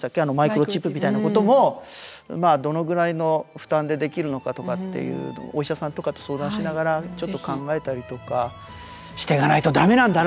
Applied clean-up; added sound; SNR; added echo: none; none; none; none.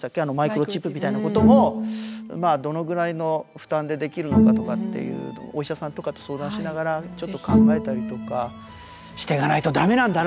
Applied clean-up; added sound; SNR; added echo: none; Bowed string instrument; 0 dB; none.